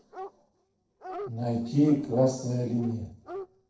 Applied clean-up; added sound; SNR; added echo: neural separator model SepFormer DNS4.